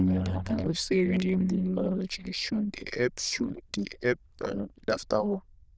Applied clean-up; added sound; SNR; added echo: neural diffusion model UNIVERSE++.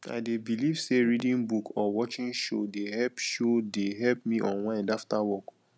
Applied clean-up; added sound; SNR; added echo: none; none; none; none.